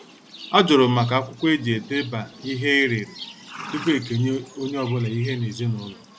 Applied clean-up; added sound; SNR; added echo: none; Livestock, farm animals, working animals; 17 dB; none.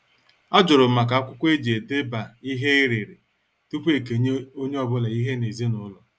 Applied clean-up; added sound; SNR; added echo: none; none; none; none.